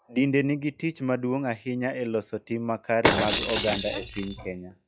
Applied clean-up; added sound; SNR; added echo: classical method log-MMSE.